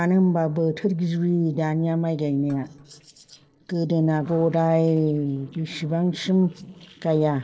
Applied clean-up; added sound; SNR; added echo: neural separator model SepFormer DNS4.